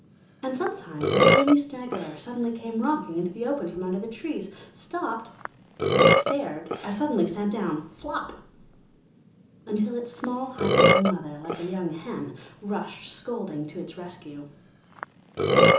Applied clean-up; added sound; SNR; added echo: none; Burping, eructation; -3 dB; reverberation time 1.2 s.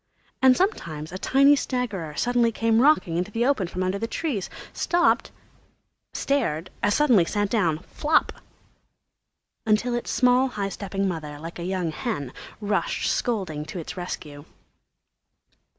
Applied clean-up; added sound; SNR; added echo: none; none; none; none.